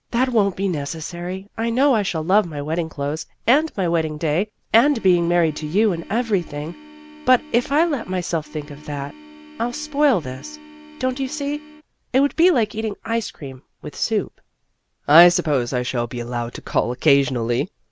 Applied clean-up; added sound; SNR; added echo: none; Organ; 20 dB; none.